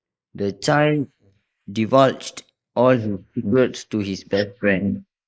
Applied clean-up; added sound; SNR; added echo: neural mask model Resemble Enhance denoiser.